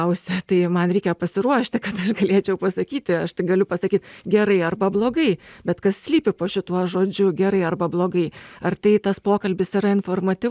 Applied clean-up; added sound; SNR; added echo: none; none; none; none.